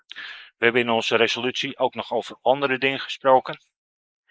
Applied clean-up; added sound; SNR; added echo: neural mask model Resemble Enhance denoiser.